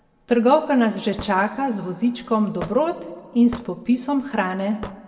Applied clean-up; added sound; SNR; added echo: none; Hammer / Wood; 20 dB; reverberation time 1.2 s.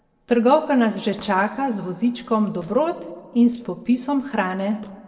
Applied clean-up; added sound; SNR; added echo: neural separator model SepFormer DNS4.